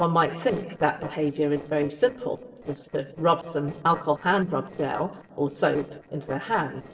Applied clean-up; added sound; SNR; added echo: neural separator model SepFormer DNS4.